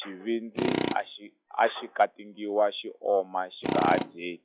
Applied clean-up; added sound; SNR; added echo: classical method log-MMSE.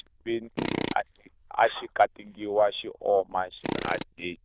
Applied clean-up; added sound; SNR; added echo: neural diffusion model UNIVERSE++.